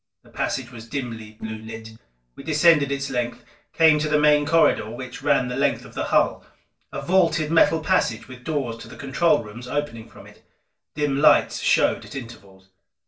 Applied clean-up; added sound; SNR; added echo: neural separator model SepFormer DNS4.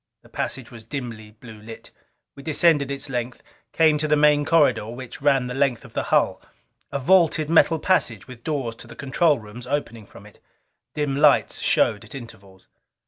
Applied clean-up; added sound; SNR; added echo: none; none; none; none.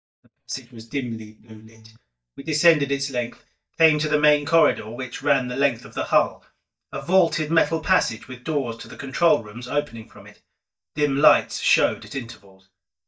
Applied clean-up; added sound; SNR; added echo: neural mask model DeepFilterNet 3.